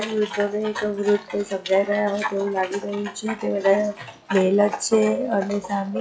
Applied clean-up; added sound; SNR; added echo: classical method log-MMSE.